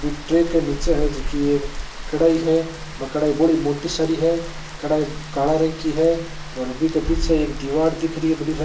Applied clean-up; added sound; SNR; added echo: none; Rain; 8 dB; reverberation time 0.2 s.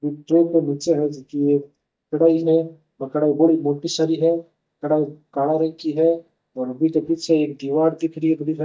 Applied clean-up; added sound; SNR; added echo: neural mask model DeepFilterNet 3.